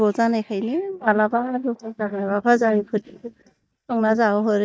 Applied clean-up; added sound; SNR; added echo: neural mask model DeepFilterNet 3.